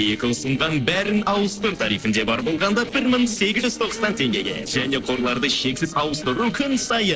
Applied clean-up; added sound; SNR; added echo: neural separator model SepFormer DNS4.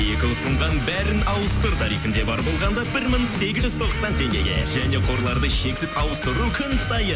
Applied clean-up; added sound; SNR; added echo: none; none; none; none.